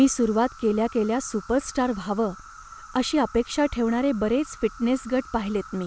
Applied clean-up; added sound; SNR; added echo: none; Insect; 20 dB; none.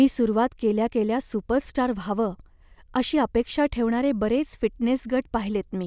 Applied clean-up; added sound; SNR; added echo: none; none; none; none.